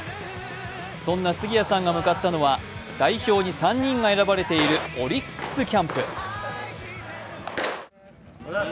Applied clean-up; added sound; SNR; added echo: none; none; none; none.